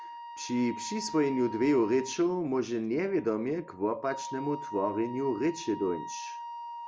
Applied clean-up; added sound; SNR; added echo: none; Wind instrument, woodwind instrument; 12 dB; none.